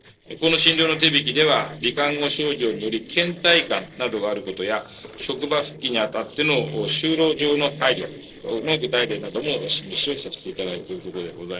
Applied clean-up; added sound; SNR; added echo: neural separator model SepFormer DNS4.